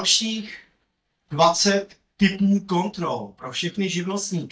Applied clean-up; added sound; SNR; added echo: neural mask model DeepFilterNet 3.